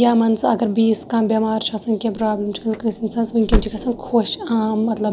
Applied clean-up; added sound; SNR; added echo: none; Slam / Car; 6 dB; none.